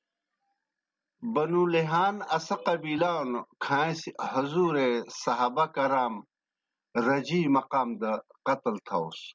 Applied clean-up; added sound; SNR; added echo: none; none; none; none.